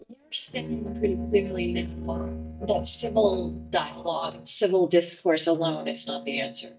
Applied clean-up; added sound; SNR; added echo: neural mask model DeepFilterNet 3.